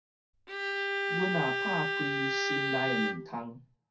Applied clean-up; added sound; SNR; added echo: none; Bowed string instrument; -4 dB; reverberation time 0.3 s.